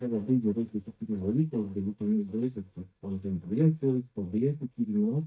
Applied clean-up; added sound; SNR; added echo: neural mask model DeepFilterNet 3.